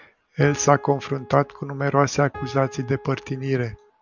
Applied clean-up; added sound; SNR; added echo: none; Piano; 17 dB; none.